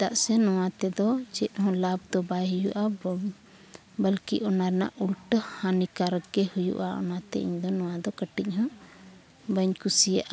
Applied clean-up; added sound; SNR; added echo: none; none; none; none.